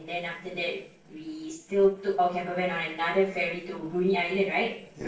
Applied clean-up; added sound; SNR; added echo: neural separator model SepFormer DNS4.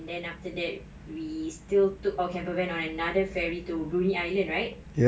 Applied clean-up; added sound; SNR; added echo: none; none; none; none.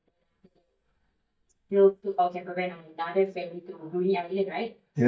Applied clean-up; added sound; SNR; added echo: neural mask model DeepFilterNet 3.